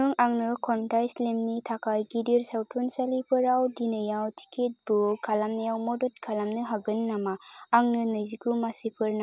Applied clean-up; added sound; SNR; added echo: none; none; none; none.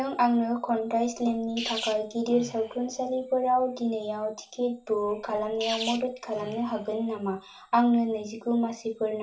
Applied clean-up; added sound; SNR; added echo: none; Sneeze; 14 dB; reverberation time 0.3 s.